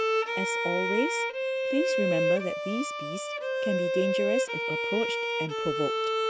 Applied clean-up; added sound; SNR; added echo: none; Bowed string instrument; -4 dB; none.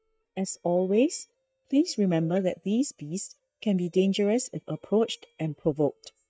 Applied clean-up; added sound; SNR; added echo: neural mask model DeepFilterNet 3.